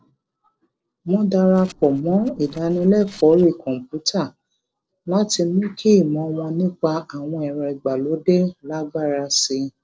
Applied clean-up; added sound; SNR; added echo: neural separator model SepFormer DNS4.